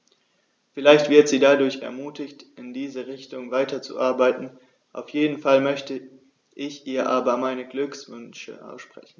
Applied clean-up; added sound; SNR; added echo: none; none; none; none.